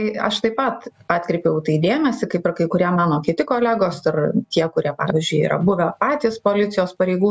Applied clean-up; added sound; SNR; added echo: none; none; none; none.